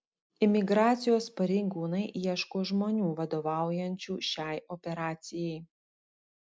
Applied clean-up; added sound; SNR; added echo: none; none; none; none.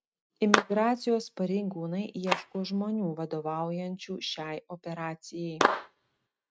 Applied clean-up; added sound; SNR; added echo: neural mask model RNNoise.